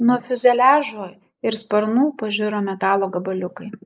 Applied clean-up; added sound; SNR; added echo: neural mask model Resemble Enhance denoiser.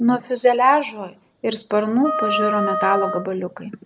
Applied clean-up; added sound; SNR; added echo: none; Wind instrument, woodwind instrument; 5 dB; none.